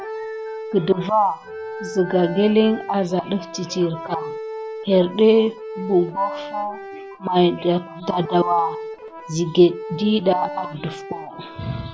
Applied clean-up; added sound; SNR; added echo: none; Accordion; 12 dB; none.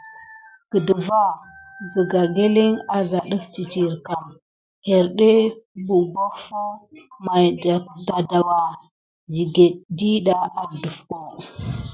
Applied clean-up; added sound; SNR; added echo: none; none; none; none.